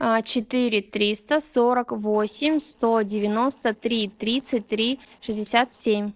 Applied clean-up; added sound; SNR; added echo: neural separator model SepFormer DNS4.